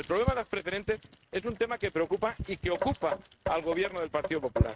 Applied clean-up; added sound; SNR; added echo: neural mask model RNNoise.